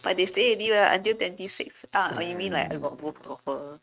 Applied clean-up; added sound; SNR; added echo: neural mask model RNNoise.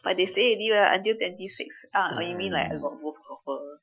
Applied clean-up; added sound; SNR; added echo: classical method Wiener filter.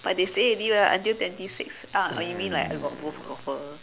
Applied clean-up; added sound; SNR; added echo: none; Fart; 12 dB; none.